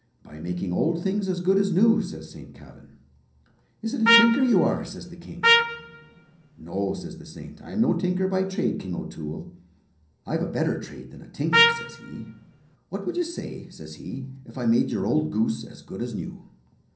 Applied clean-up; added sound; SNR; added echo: none; Trumpet; -3 dB; reverberation time 0.6 s.